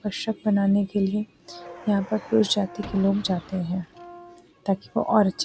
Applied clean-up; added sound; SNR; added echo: none; Car + Brass instrument; 18 dB; none.